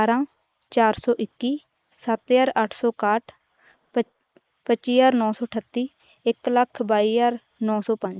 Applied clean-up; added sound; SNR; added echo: neural mask model Resemble Enhance denoiser.